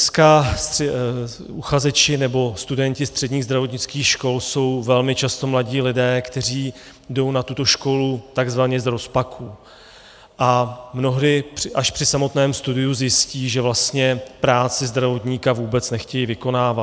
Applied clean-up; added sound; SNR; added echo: none; none; none; none.